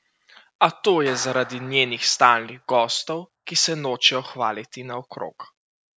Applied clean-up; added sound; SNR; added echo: none; Clapping; 18 dB; none.